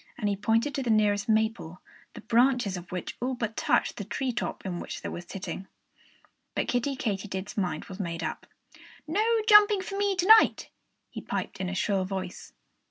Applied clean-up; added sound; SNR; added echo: none; none; none; none.